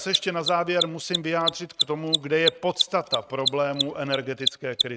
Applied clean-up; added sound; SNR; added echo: neural mask model RNNoise.